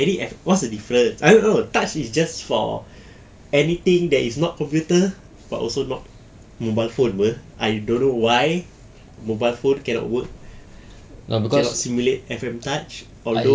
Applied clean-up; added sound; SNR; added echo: none; none; none; none.